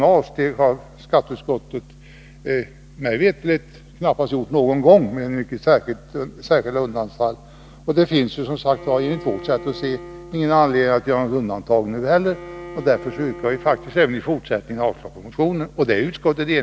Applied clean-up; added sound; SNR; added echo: none; Bowed string instrument; 17 dB; none.